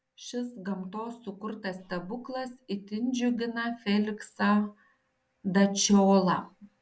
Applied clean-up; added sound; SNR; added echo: none; none; none; none.